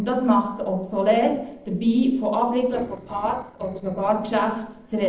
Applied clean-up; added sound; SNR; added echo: neural separator model SepFormer DNS4.